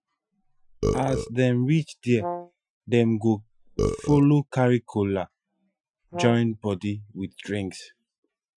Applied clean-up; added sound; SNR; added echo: classical method Wiener filter.